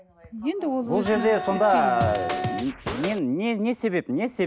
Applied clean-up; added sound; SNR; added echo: none; Scratching (performance technique) + Wind instrument, woodwind instrument; 5 dB; none.